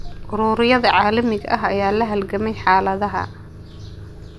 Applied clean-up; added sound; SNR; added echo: none; Engine starting; 19 dB; none.